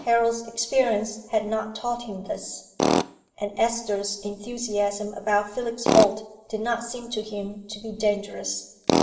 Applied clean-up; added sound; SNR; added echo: none; Tools; 4 dB; reverberation time 0.9 s.